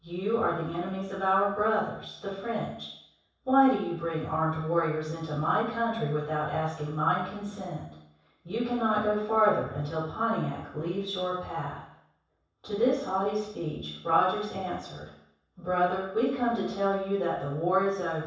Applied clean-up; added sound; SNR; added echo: none; none; none; reverberation time 0.7 s.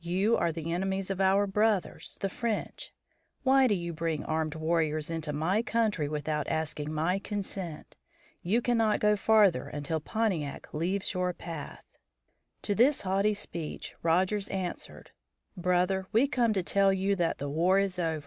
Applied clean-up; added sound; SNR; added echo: none; none; none; none.